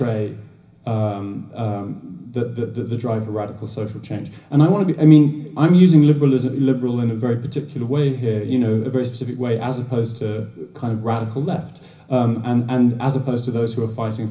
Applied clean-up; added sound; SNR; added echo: none; none; none; reverberation time 0.5 s.